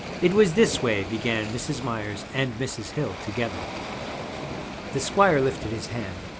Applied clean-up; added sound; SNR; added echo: none; Waves, surf; 9 dB; none.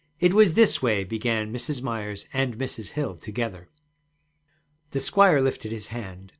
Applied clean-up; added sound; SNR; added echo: none; none; none; none.